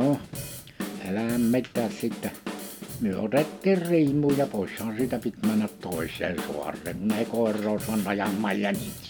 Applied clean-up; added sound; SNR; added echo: none; Drum / Drum kit; 11 dB; none.